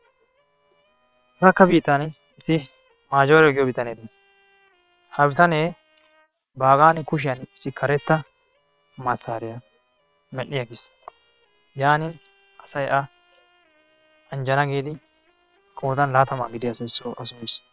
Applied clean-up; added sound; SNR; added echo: neural separator model SepFormer WHAM!.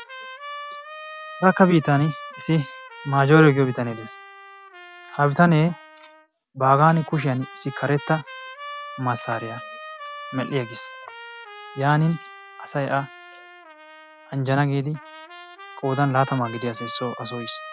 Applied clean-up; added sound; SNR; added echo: none; Trumpet; 16 dB; none.